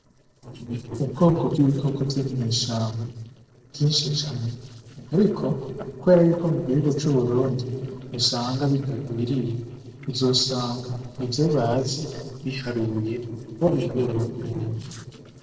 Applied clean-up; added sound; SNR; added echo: neural separator model SepFormer DNS4.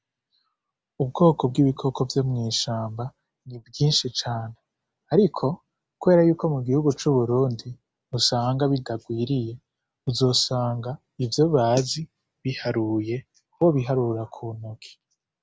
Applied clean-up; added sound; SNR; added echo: none; none; none; none.